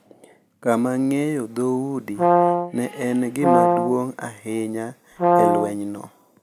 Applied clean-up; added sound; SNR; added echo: none; Brass instrument; -4 dB; none.